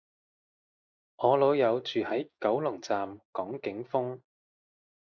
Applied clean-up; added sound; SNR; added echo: neural mask model Resemble Enhance denoiser.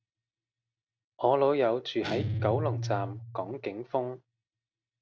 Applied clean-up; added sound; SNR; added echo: none; Guitar; 7 dB; none.